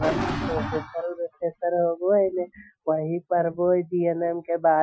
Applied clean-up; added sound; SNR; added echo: classical method Wiener filter.